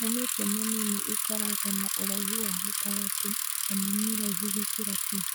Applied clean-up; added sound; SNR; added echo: none; Bicycle; -4 dB; none.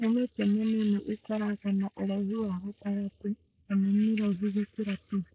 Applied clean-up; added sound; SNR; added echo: neural mask model Resemble Enhance denoiser.